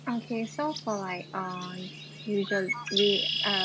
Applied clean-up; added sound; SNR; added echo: none; Bird; 2 dB; none.